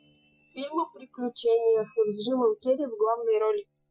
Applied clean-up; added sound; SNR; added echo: classical method Wiener filter.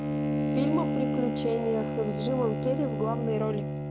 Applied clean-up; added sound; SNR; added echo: none; Bowed string instrument; -1 dB; none.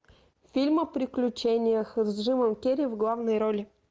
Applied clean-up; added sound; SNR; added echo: none; none; none; none.